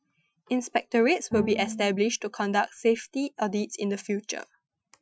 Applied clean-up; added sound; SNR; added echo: classical method Wiener filter.